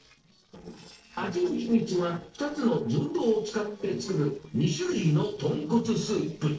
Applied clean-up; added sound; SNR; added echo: neural separator model SepFormer DNS4.